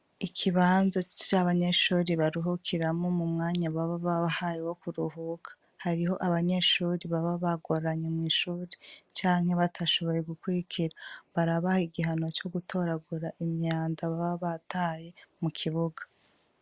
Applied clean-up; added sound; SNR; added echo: none; none; none; none.